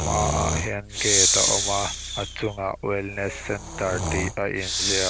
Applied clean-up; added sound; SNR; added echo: none; Breathing; -2 dB; none.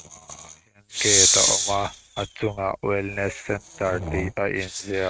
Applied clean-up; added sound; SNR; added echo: neural mask model RNNoise.